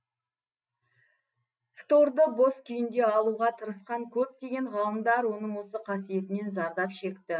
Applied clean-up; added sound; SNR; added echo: none; none; none; none.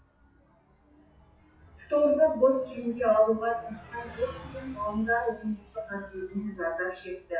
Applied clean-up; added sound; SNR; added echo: classical method WPE with log-MMSE.